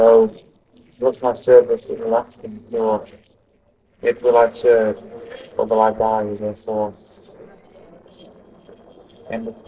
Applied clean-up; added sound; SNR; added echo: neural separator model SepFormer DNS4.